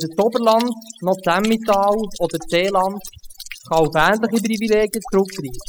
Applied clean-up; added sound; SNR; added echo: classical method spectral subtraction.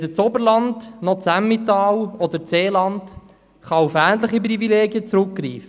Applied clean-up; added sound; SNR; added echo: none; none; none; none.